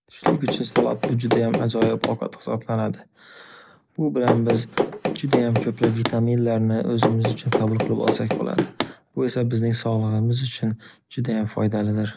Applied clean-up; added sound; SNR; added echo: none; Run; 1 dB; none.